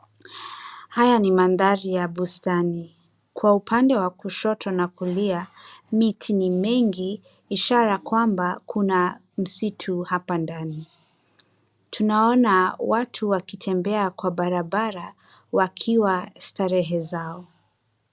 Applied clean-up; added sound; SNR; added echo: none; none; none; none.